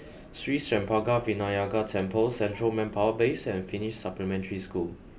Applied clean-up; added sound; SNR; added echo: none; none; none; none.